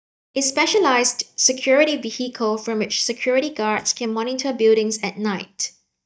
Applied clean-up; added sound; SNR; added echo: neural mask model DeepFilterNet 3.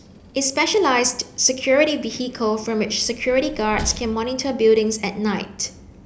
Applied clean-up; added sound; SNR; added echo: none; Train; 18 dB; none.